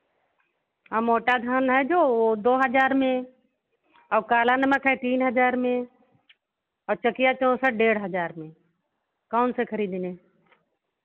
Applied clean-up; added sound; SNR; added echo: none; none; none; none.